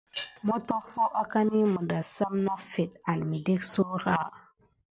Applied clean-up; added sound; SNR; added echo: neural separator model SepFormer DNS4.